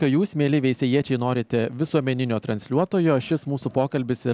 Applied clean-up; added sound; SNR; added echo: none; none; none; none.